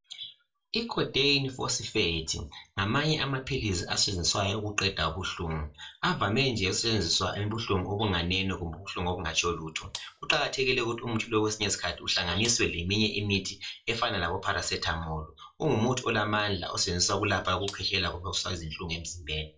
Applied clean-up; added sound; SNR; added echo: none; Gunshot, gunfire; 18 dB; reverberation time 0.2 s.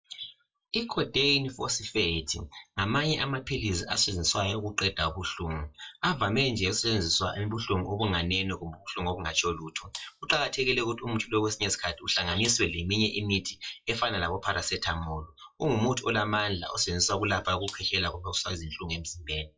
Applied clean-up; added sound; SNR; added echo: classical method WPE with log-MMSE.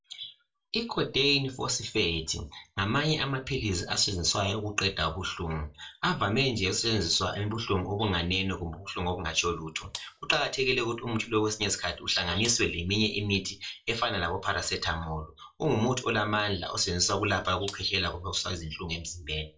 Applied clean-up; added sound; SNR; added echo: neural separator model SepFormer DNS4.